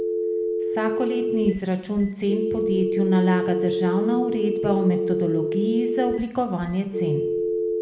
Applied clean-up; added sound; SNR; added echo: none; Telephone; 1 dB; reverberation time 0.8 s.